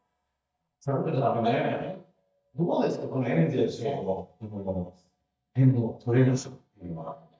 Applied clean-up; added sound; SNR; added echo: neural mask model DeepFilterNet 3.